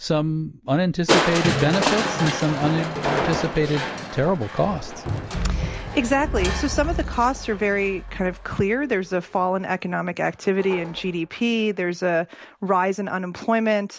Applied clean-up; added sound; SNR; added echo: none; Crushing; 5 dB; none.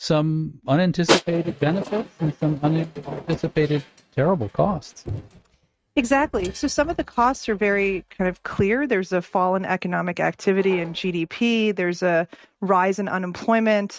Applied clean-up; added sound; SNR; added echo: neural mask model RNNoise.